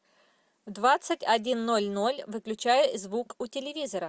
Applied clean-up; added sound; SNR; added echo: none; none; none; none.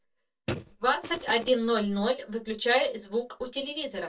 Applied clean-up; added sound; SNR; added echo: neural mask model DeepFilterNet 3.